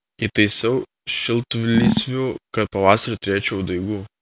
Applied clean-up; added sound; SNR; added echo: none; none; none; none.